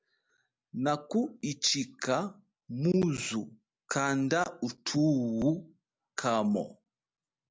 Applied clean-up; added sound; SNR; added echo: none; none; none; none.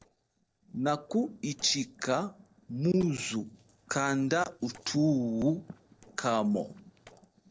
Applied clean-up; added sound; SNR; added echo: neural separator model SepFormer DNS4.